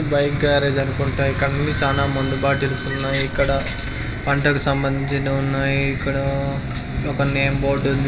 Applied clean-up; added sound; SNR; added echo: none; Wind instrument, woodwind instrument; 17 dB; reverberation time 2.0 s.